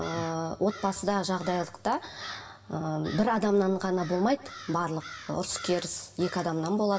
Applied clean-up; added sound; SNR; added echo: none; Crow; 18 dB; reverberation time 0.9 s.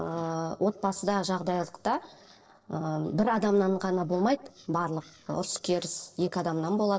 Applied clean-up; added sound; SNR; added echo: neural separator model SepFormer DNS4.